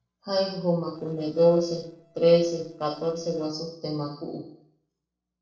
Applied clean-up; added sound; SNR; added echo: neural separator model SepFormer DNS4.